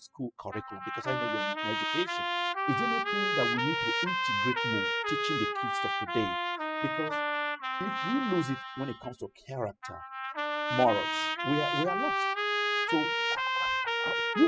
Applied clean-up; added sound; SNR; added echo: classical method spectral subtraction.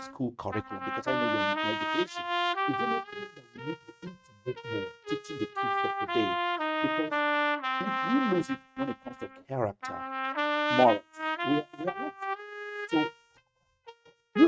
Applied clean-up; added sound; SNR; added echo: neural mask model RNNoise.